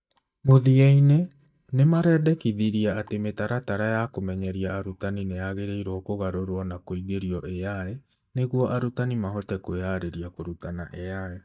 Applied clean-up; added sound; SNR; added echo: neural mask model DeepFilterNet 3.